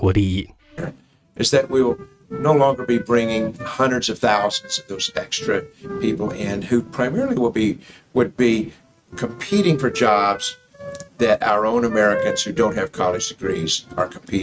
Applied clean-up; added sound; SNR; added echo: neural mask model RNNoise.